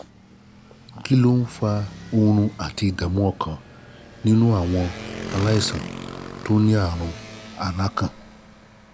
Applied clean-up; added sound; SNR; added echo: none; Motorcycle; 15 dB; none.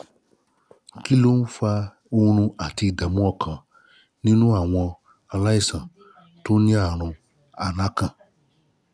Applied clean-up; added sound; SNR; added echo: none; none; none; none.